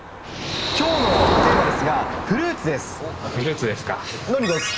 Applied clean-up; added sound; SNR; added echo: none; Motor vehicle (road); 1 dB; none.